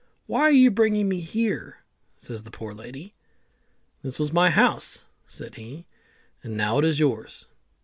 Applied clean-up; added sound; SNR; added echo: none; none; none; none.